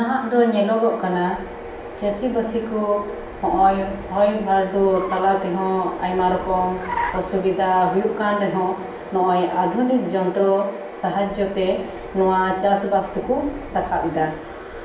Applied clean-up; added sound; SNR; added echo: none; Car; 17 dB; reverberation time 0.6 s.